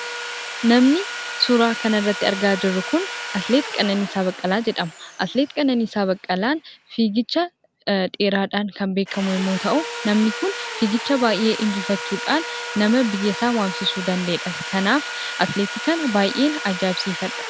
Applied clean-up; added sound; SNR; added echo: none; Sawing; 10 dB; none.